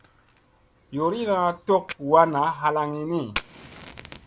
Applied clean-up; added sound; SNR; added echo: none; Fire; 15 dB; none.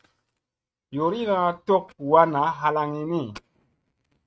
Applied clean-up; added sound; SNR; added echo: neural mask model RNNoise.